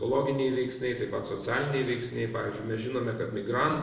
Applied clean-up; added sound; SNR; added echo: neural separator model SepFormer DNS4.